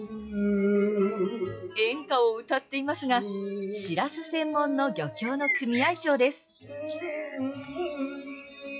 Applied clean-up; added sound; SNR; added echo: classical method log-MMSE.